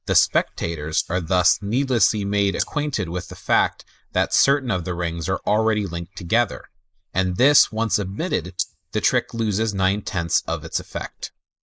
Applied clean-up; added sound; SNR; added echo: neural mask model Resemble Enhance denoiser.